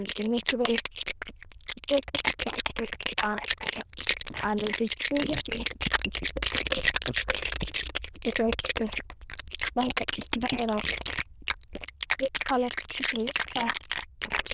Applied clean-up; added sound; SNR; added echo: neural diffusion model UNIVERSE++.